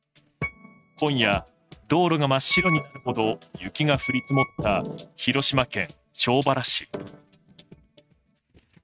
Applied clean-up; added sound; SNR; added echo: neural mask model RNNoise.